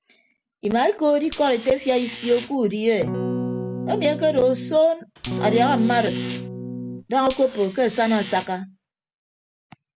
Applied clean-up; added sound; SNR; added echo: none; Electric guitar / Strum + Buzz; 7 dB; none.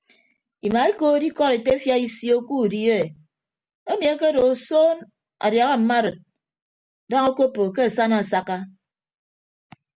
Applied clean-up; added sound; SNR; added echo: none; none; none; none.